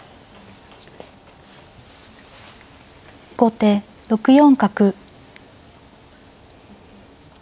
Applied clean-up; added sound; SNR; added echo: none; none; none; none.